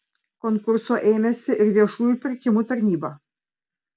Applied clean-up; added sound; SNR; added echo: none; none; none; none.